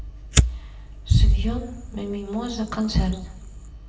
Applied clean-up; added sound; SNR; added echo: none; Fire; 5 dB; reverberation time 0.8 s.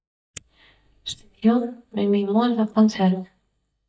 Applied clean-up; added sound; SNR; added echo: neural mask model DeepFilterNet 3.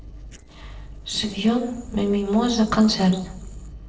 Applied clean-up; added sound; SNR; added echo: neural separator model SepFormer DNS4.